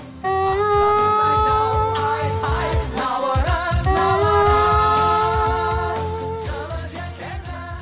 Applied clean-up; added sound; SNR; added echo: none; Wind instrument, woodwind instrument; -3 dB; none.